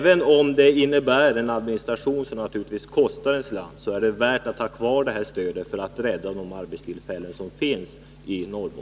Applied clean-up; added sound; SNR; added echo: none; none; none; none.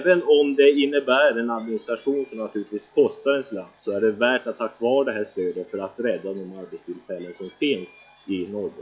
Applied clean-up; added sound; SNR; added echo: classical method log-MMSE.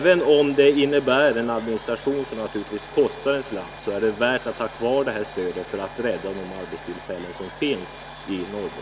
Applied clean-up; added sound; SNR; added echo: none; Domestic sounds, home sounds; 17 dB; none.